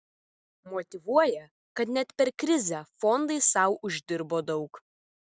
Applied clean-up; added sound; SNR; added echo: none; none; none; none.